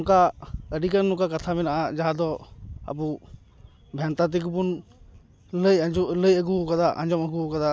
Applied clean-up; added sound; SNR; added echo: none; none; none; none.